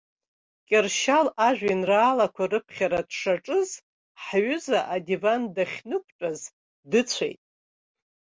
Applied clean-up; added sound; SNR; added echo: none; none; none; none.